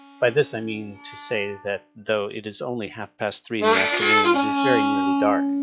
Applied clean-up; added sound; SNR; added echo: classical method log-MMSE.